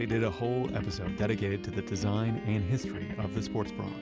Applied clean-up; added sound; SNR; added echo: none; Piano; 10 dB; none.